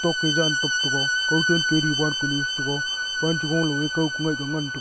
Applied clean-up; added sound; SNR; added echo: none; Bowed string instrument; 0 dB; none.